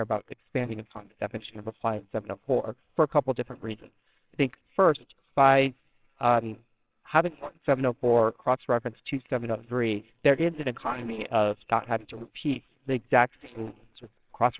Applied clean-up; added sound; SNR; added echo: neural separator model SepFormer WHAMR!.